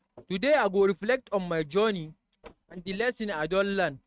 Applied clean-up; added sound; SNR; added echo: neural mask model RNNoise.